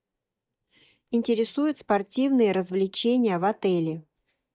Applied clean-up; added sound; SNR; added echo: neural mask model DeepFilterNet 3.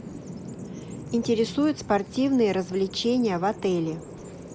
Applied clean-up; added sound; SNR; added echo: none; Bird vocalization, bird call, bird song; 13 dB; none.